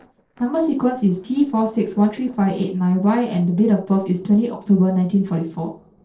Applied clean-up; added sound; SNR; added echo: neural separator model SepFormer DNS4.